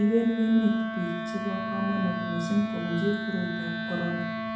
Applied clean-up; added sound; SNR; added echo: none; Wind instrument, woodwind instrument; 5 dB; reverberation time 0.8 s.